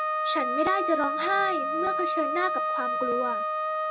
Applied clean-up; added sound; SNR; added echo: none; Wind instrument, woodwind instrument; -2 dB; none.